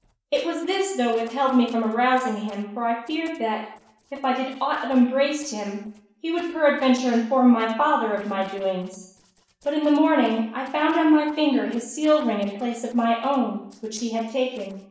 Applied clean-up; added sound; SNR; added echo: neural separator model SepFormer DNS4.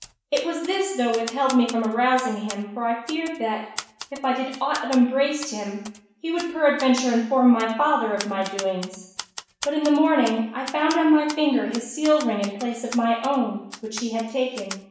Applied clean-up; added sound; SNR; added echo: none; Typewriter; 17 dB; reverberation time 0.7 s.